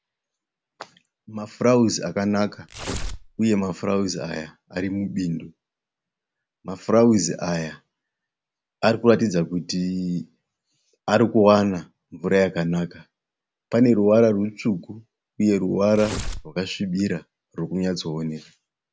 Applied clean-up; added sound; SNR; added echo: none; Tearing; 9 dB; none.